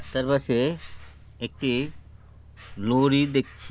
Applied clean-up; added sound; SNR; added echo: none; Insect; 16 dB; none.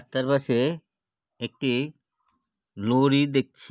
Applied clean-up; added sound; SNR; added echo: none; none; none; none.